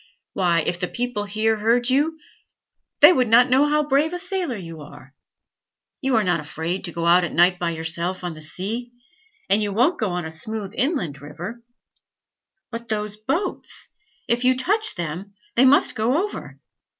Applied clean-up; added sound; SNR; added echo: none; none; none; none.